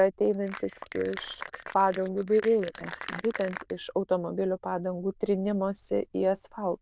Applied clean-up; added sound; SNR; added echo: neural diffusion model UNIVERSE++.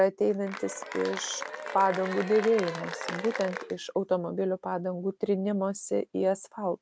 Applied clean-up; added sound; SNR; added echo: none; Applause / Cheering; 9 dB; none.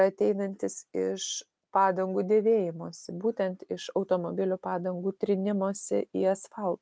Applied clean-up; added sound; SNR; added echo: none; none; none; none.